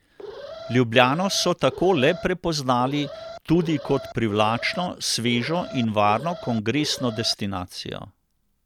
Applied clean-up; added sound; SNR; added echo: none; Alarm; 14 dB; none.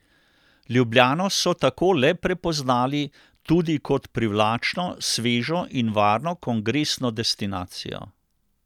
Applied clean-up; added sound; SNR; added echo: none; none; none; none.